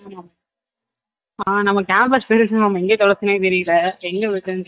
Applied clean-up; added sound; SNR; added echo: neural mask model DeepFilterNet 3.